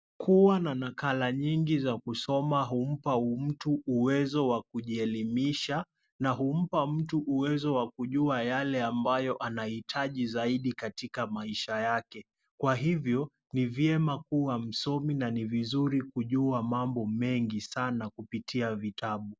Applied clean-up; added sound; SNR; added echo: none; none; none; none.